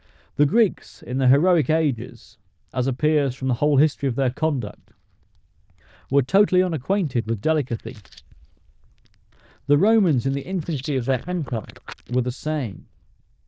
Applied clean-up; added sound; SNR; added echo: neural diffusion model UNIVERSE++.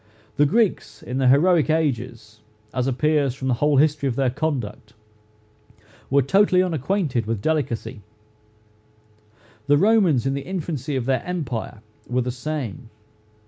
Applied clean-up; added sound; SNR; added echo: none; none; none; none.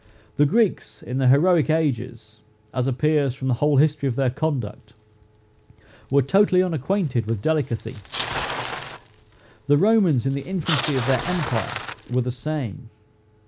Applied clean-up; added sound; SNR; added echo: none; Bicycle; 13 dB; none.